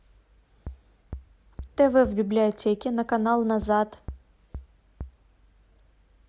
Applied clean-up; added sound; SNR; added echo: none; Bass drum; 15 dB; none.